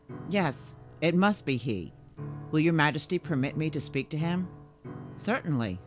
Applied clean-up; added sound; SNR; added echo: none; Piano; 15 dB; none.